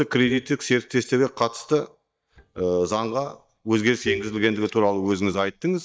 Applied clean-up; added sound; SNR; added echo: neural mask model DeepFilterNet 3.